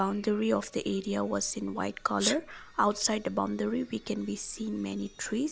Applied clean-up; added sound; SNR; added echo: none; Sneeze; 13 dB; none.